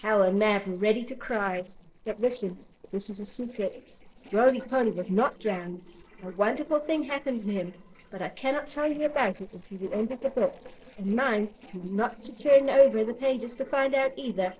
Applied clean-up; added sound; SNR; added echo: neural separator model SepFormer DNS4.